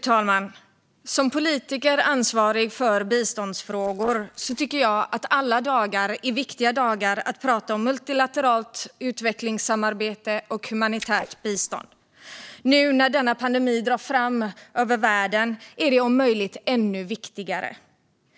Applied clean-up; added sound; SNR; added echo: neural separator model SepFormer DNS4.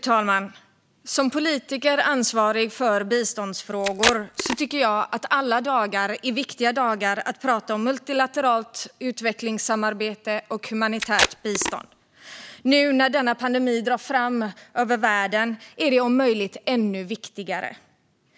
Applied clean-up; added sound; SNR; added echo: none; Packing tape, duct tape; 3 dB; none.